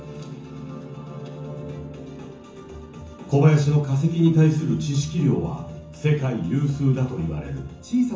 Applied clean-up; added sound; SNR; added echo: none; Keyboard (musical); 12 dB; reverberation time 0.6 s.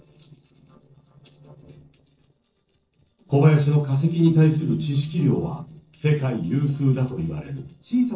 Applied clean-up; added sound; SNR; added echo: neural separator model SepFormer DNS4.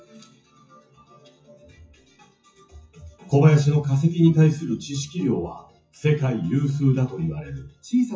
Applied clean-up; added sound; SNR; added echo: classical method WPE with log-MMSE.